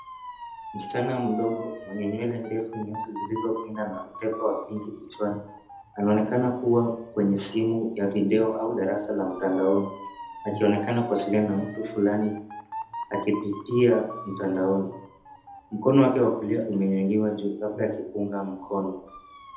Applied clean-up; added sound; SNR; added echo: none; Motor vehicle (road) / Siren; 15 dB; reverberation time 0.7 s.